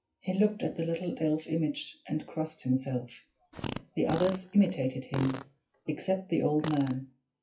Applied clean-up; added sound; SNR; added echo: classical method WPE with log-MMSE.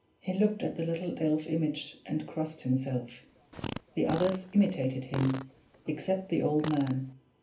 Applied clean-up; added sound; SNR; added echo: none; Fart; 11 dB; reverberation time 0.3 s.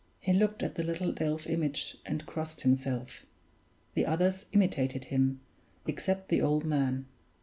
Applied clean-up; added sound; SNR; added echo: none; none; none; none.